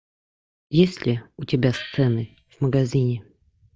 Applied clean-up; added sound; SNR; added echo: neural mask model DeepFilterNet 3.